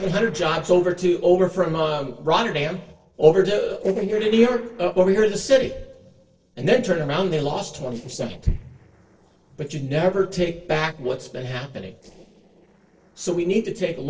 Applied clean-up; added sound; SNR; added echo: neural separator model SepFormer DNS4.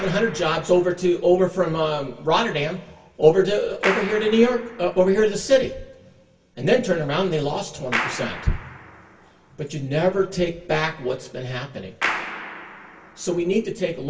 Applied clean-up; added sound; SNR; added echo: none; Clapping; 13 dB; reverberation time 0.2 s.